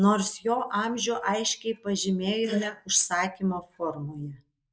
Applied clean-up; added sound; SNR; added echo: neural mask model Resemble Enhance denoiser.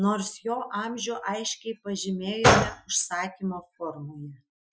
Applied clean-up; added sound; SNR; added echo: classical method Wiener filter.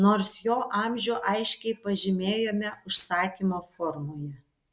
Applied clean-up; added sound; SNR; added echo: none; none; none; none.